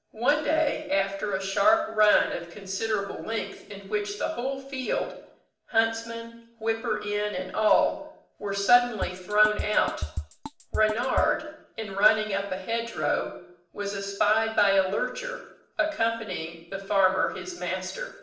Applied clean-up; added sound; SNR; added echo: none; Drum kit; 7 dB; reverberation time 0.6 s.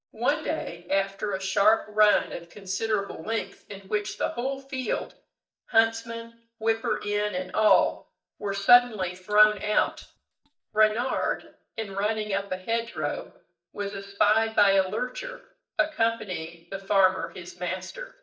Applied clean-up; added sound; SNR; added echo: neural mask model DeepFilterNet 3.